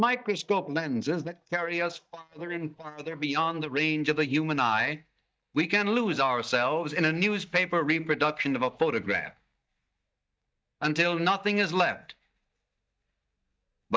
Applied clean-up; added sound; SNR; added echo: neural mask model DeepFilterNet 3.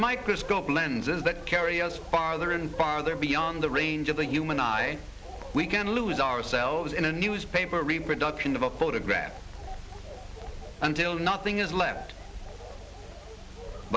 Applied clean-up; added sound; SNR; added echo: none; Bark; 16 dB; none.